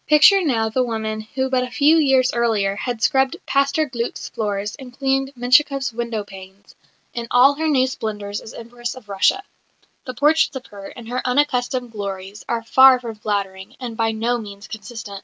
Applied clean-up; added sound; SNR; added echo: none; none; none; none.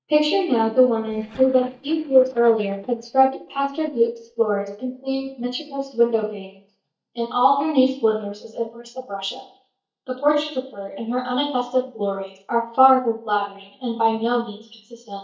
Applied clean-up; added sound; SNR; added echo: neural mask model DeepFilterNet 3.